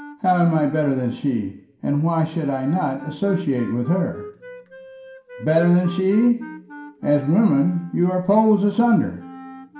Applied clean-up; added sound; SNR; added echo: none; Wind instrument, woodwind instrument; 19 dB; reverberation time 0.5 s.